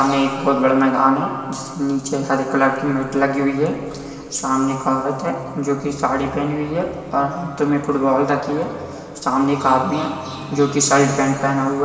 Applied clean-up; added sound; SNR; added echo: none; none; none; reverberation time 2.7 s.